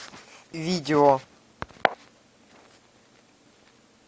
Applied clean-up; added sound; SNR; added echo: none; none; none; none.